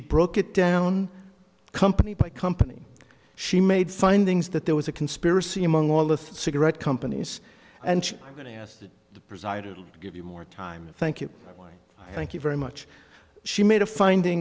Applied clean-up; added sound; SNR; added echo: none; none; none; none.